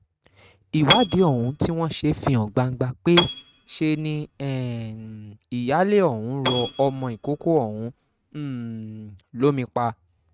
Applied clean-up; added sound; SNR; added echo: neural mask model RNNoise.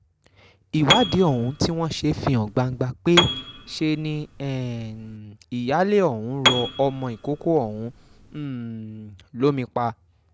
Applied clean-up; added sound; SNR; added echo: none; Piano; 4 dB; none.